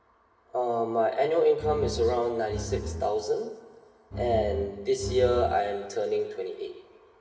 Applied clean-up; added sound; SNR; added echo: none; Bowed string instrument; 8 dB; reverberation time 1.2 s.